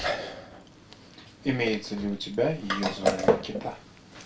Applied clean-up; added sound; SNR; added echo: none; Chewing, mastication; -1 dB; reverberation time 0.3 s.